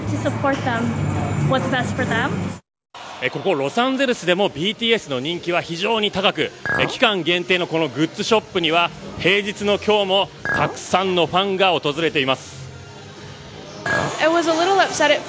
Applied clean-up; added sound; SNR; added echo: none; Chink, clink; 7 dB; none.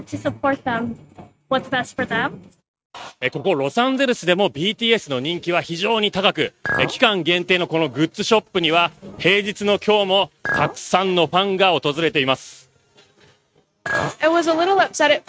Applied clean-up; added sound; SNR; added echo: neural mask model RNNoise.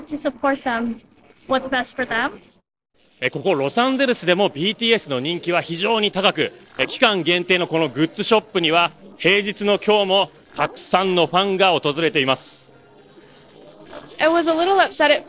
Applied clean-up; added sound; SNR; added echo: neural separator model SepFormer DNS4.